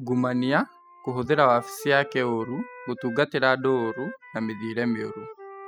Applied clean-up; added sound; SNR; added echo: classical method spectral subtraction.